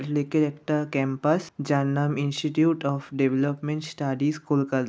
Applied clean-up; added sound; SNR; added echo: none; none; none; none.